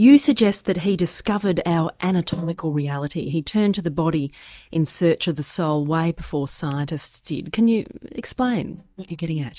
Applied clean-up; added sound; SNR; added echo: neural mask model DeepFilterNet 3.